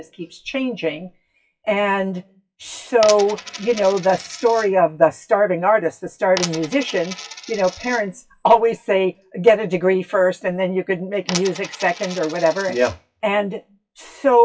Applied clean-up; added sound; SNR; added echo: classical method WPE with log-MMSE.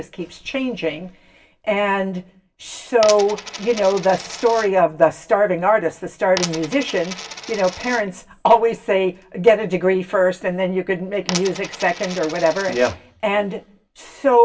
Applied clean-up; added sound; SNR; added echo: none; Coin (dropping); 12 dB; reverberation time 0.2 s.